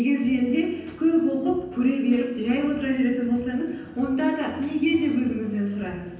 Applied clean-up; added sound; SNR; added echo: none; none; none; reverberation time 0.9 s.